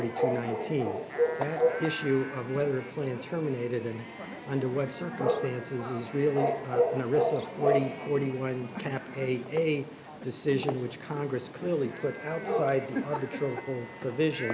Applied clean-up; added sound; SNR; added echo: none; Bark / Chatter / Chirp, tweet / Livestock, farm animals, working animals; 2 dB; none.